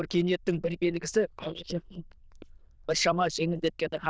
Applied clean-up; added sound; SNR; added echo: neural diffusion model UNIVERSE++.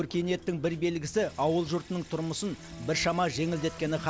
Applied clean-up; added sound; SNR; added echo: none; Keyboard (musical); 18 dB; none.